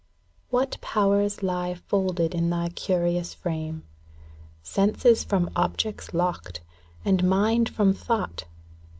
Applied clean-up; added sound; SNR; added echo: none; none; none; none.